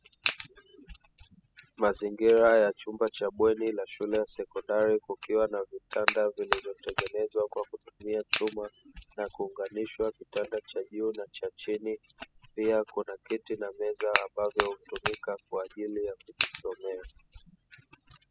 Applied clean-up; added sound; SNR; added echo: classical method spectral subtraction.